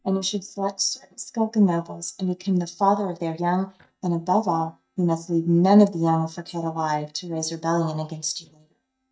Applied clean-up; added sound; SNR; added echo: neural mask model DeepFilterNet 3.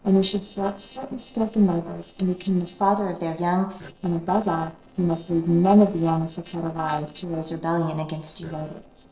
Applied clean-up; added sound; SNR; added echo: neural separator model SepFormer DNS4.